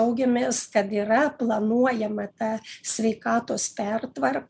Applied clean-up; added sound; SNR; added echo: none; none; none; none.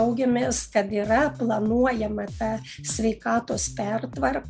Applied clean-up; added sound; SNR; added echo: none; Bass guitar; 14 dB; none.